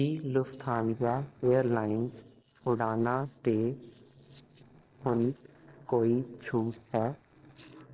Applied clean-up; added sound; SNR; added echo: neural separator model SepFormer DNS4.